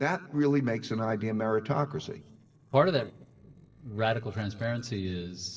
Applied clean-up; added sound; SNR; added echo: neural separator model SepFormer DNS4.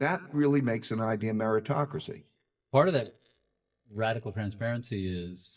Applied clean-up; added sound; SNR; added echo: neural mask model DeepFilterNet 3.